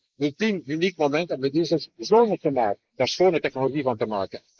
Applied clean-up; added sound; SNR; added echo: neural mask model Resemble Enhance denoiser.